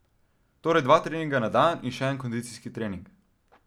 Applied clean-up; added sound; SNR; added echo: none; none; none; none.